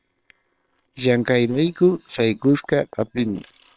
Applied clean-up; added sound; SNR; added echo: neural separator model SepFormer WHAM!.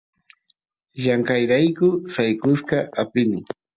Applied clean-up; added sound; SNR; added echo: none; none; none; none.